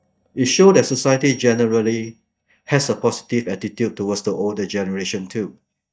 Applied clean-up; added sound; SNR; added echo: neural mask model DeepFilterNet 3.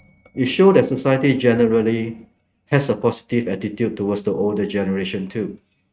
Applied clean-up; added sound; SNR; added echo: neural mask model RNNoise.